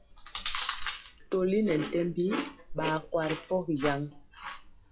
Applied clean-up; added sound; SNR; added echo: classical method WPE with log-MMSE.